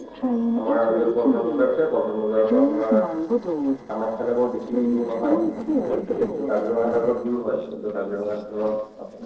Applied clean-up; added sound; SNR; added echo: neural separator model SepFormer DNS4.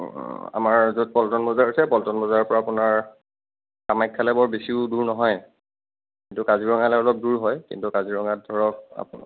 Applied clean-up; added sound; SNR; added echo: none; none; none; none.